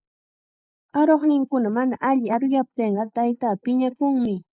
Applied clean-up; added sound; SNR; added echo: neural mask model Resemble Enhance denoiser.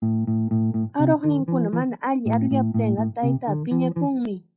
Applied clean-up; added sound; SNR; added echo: classical method log-MMSE.